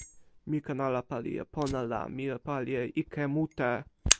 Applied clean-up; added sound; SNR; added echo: none; Fire; 4 dB; none.